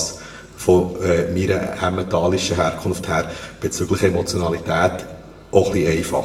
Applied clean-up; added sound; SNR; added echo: none; none; none; reverberation time 0.7 s.